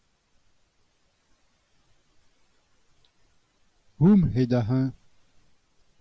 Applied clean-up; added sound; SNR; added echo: none; none; none; none.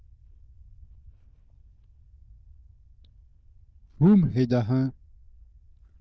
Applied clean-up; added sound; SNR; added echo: neural diffusion model UNIVERSE++.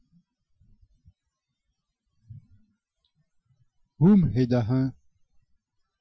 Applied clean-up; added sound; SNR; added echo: classical method Wiener filter.